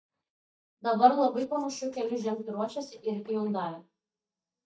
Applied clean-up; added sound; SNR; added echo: neural mask model DeepFilterNet 3.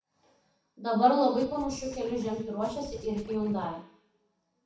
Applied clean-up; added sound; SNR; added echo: none; Scratching (performance technique); 16 dB; reverberation time 0.7 s.